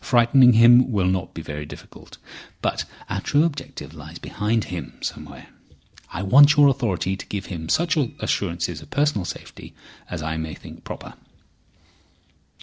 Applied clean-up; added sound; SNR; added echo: neural separator model SepFormer DNS4.